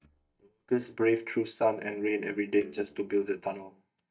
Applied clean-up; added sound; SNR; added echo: neural mask model DeepFilterNet 3.